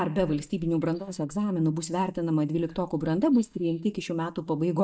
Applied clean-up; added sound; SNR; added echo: neural mask model DeepFilterNet 3.